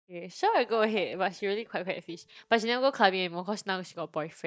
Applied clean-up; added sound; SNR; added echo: neural mask model DeepFilterNet 3.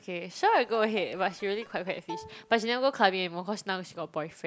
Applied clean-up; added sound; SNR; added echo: none; Bowed string instrument; 18 dB; none.